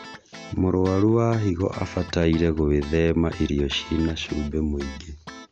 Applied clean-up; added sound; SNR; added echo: none; Guitar; 19 dB; none.